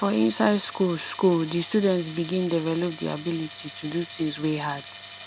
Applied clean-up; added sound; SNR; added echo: none; Tools; 17 dB; none.